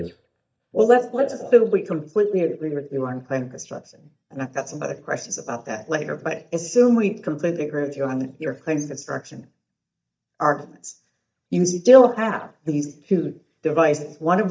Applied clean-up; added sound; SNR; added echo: neural mask model DeepFilterNet 3.